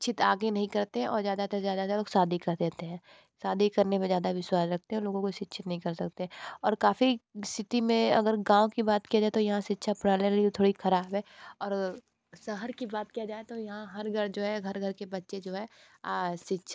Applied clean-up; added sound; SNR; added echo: none; none; none; none.